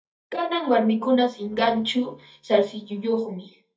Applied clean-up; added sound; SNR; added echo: neural mask model DeepFilterNet 3.